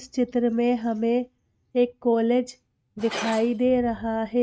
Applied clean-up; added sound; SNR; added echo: neural mask model RNNoise.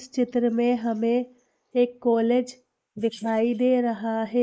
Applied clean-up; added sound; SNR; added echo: neural mask model Resemble Enhance denoiser.